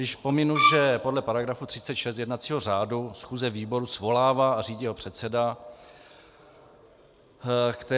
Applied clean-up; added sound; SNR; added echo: none; Bowed string instrument; -4 dB; none.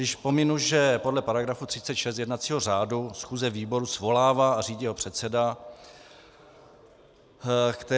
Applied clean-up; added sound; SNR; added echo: none; none; none; none.